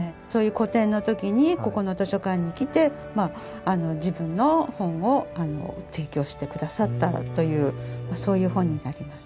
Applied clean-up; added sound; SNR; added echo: none; none; none; none.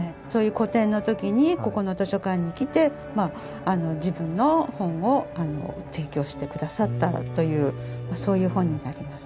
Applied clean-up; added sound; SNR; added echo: none; Bowed string instrument; 20 dB; none.